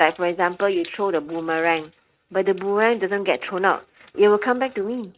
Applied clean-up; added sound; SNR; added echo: neural mask model RNNoise.